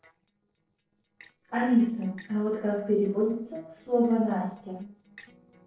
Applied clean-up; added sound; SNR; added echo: neural separator model SepFormer DNS4.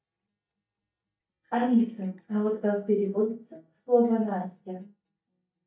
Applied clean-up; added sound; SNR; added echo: neural mask model DeepFilterNet 3.